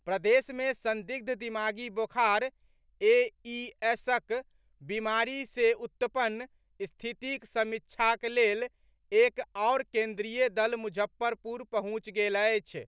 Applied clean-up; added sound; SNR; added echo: none; none; none; none.